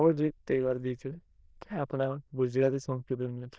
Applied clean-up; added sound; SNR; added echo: neural diffusion model UNIVERSE++.